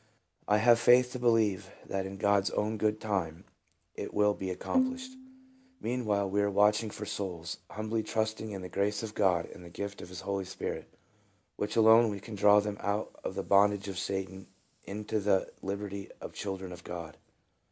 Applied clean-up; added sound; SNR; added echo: none; Bowed string instrument; 4 dB; none.